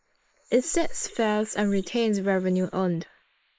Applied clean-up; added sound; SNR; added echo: neural mask model Resemble Enhance denoiser.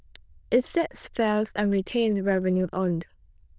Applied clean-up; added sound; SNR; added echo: neural diffusion model UNIVERSE++.